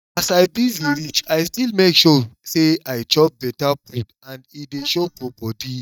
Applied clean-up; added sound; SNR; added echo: neural mask model DeepFilterNet 3.